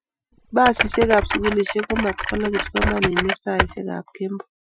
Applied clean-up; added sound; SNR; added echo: classical method Wiener filter.